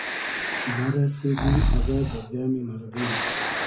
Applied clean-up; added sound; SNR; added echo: none; Breathing; -2 dB; reverberation time 0.4 s.